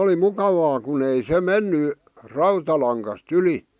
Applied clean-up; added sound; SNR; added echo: none; none; none; none.